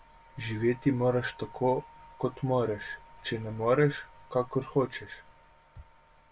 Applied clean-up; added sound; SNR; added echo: none; none; none; none.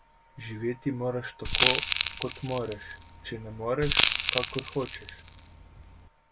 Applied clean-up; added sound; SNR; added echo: none; Crackle; -3 dB; none.